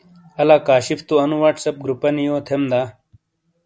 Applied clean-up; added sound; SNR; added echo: none; none; none; none.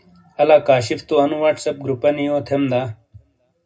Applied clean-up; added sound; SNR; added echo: none; none; none; reverberation time 0.2 s.